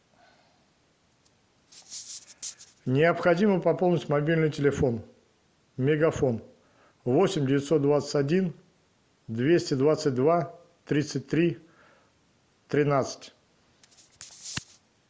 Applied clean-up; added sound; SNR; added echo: none; none; none; none.